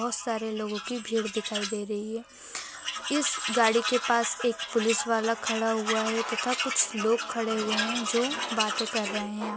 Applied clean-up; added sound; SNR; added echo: none; Tools; 5 dB; none.